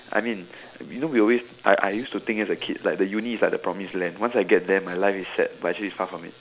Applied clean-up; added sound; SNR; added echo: none; none; none; none.